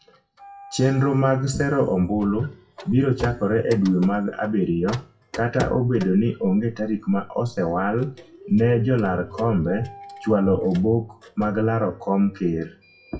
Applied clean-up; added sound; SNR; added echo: classical method WPE with log-MMSE.